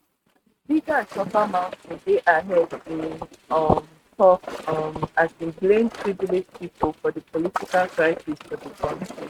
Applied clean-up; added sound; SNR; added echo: neural mask model RNNoise.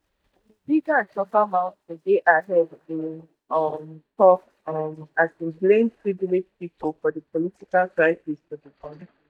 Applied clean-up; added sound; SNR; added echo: neural mask model DeepFilterNet 3.